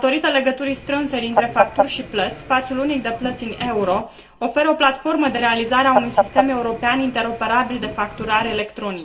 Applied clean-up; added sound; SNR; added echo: none; Fowl; 4 dB; reverberation time 0.3 s.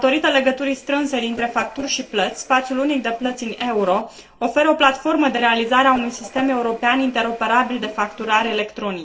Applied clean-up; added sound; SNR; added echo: neural separator model SepFormer DNS4.